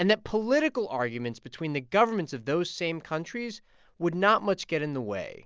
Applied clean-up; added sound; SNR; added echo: none; none; none; none.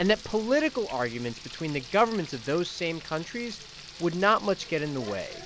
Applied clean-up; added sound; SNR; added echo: none; Frying (food); 16 dB; none.